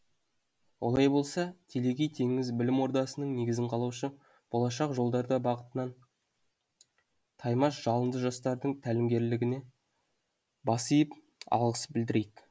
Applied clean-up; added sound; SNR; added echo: none; none; none; none.